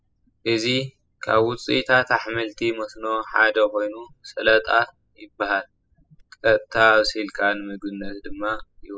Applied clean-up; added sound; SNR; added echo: classical method spectral subtraction.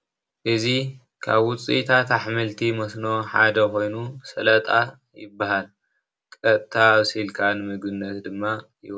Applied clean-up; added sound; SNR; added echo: none; none; none; none.